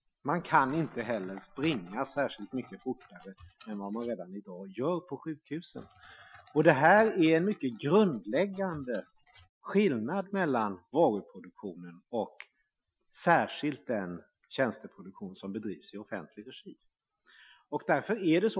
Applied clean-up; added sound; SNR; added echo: classical method Wiener filter.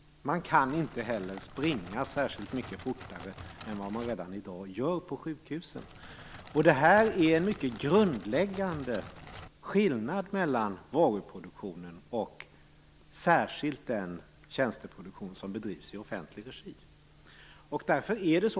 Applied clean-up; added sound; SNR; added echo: none; Crackle; 16 dB; none.